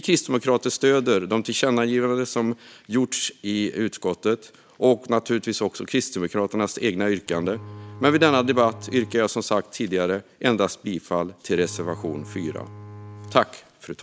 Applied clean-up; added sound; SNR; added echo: none; Bowed string instrument; 16 dB; none.